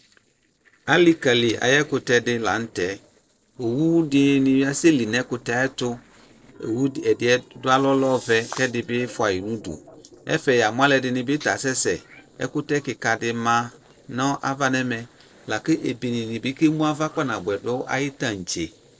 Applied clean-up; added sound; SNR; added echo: neural separator model SepFormer DNS4.